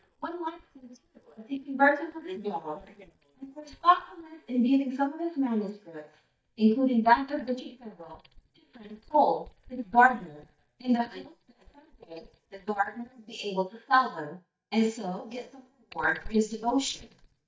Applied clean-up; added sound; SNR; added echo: neural mask model DeepFilterNet 3.